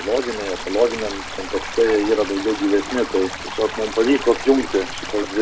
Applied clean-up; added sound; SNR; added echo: none; Stream; 10 dB; none.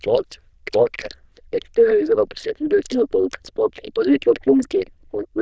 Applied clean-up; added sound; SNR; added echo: neural diffusion model UNIVERSE++.